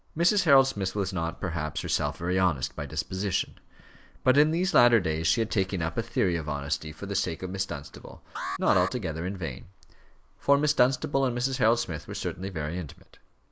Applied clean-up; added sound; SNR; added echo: neural mask model Resemble Enhance denoiser.